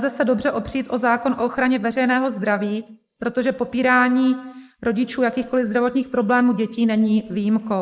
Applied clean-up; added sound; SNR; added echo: neural mask model Resemble Enhance denoiser.